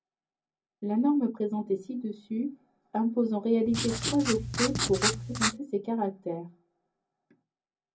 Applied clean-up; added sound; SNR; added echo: none; Writing; 0 dB; reverberation time 0.4 s.